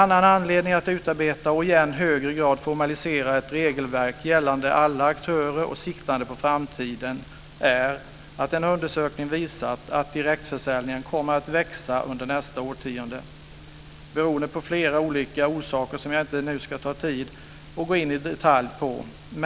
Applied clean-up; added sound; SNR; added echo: none; none; none; none.